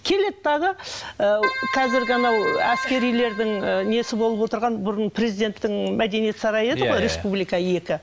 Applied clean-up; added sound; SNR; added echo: none; Keyboard (musical); 6 dB; none.